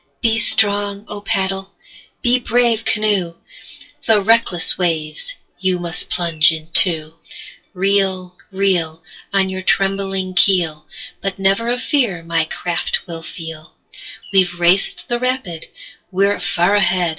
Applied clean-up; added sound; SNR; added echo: classical method WPE with log-MMSE.